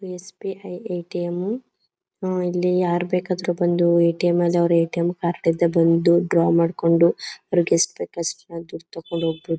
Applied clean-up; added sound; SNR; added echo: none; none; none; none.